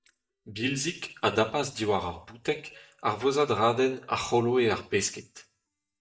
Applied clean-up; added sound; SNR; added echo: neural mask model DeepFilterNet 3.